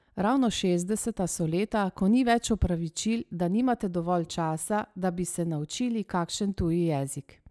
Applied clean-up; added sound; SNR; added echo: none; none; none; none.